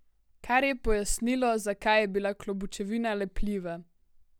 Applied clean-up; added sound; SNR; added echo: none; none; none; none.